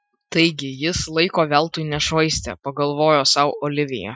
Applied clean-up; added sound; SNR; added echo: classical method Wiener filter.